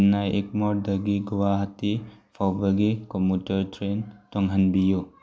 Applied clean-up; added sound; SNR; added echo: none; none; none; none.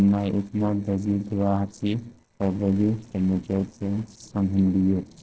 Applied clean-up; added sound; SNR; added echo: neural separator model SepFormer DNS4.